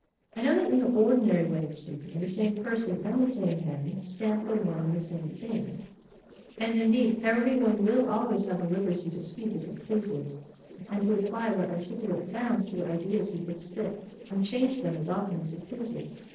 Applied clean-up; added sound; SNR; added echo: neural separator model SepFormer DNS4.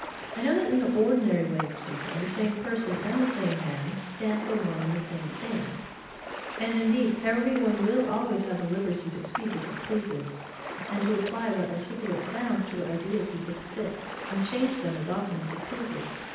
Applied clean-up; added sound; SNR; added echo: none; Ocean; 10 dB; reverberation time 0.9 s.